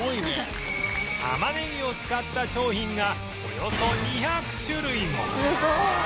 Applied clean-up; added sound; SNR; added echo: none; none; none; none.